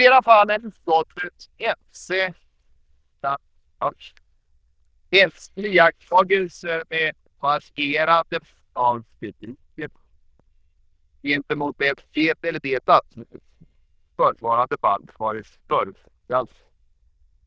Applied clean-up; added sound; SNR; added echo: neural diffusion model UNIVERSE++.